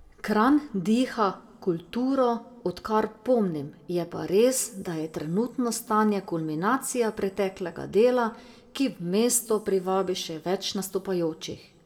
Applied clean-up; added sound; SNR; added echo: none; none; none; reverberation time 0.8 s.